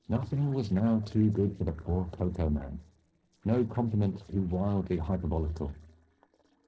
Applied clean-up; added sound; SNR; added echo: neural separator model SepFormer DNS4.